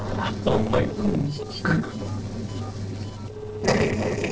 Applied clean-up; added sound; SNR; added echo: neural separator model SepFormer DNS4.